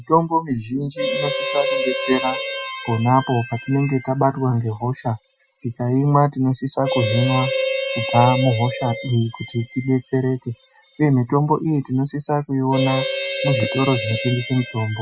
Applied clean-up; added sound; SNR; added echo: classical method Wiener filter.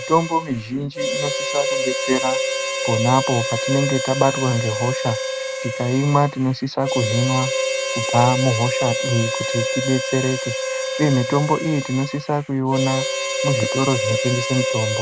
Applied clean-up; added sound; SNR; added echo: none; Harmonica; 3 dB; none.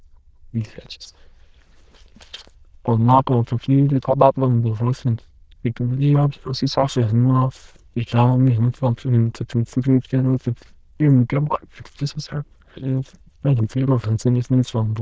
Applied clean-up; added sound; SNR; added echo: neural diffusion model UNIVERSE++.